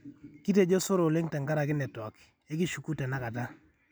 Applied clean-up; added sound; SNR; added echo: none; none; none; none.